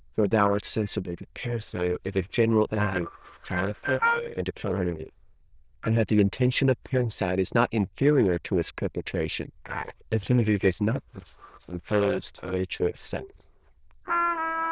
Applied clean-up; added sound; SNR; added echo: neural diffusion model UNIVERSE++.